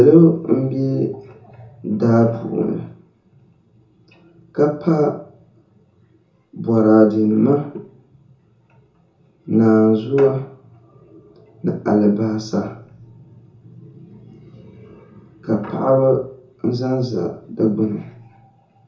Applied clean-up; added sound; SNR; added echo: none; none; none; reverberation time 0.6 s.